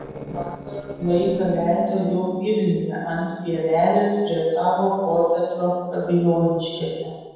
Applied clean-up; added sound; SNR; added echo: neural separator model SepFormer DNS4.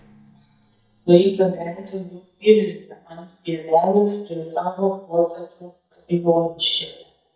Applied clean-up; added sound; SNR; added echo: neural mask model DeepFilterNet 3.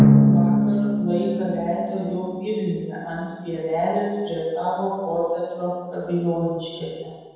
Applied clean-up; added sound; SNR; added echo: none; Drum; -2 dB; reverberation time 1.2 s.